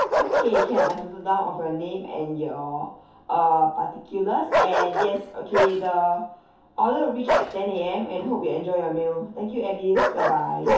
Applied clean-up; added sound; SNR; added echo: none; Bark; 2 dB; reverberation time 0.5 s.